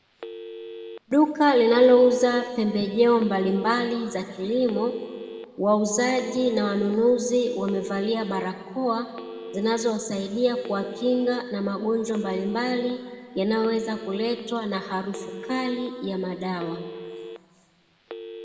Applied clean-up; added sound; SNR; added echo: none; Telephone; 16 dB; reverberation time 1.6 s.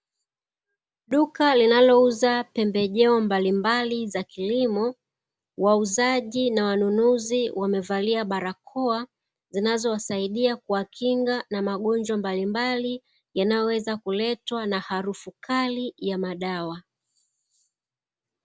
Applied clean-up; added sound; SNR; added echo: none; none; none; none.